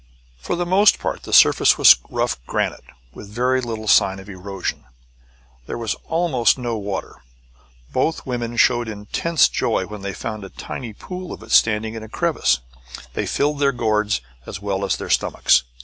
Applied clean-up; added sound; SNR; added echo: none; none; none; none.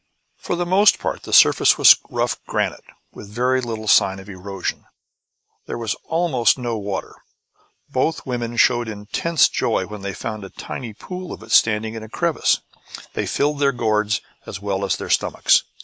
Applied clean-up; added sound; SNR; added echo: neural mask model Resemble Enhance denoiser.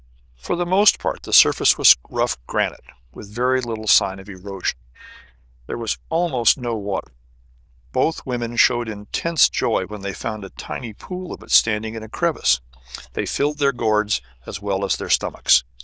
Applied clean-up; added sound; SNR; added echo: neural diffusion model UNIVERSE++.